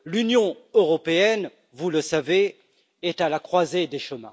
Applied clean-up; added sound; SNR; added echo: none; none; none; none.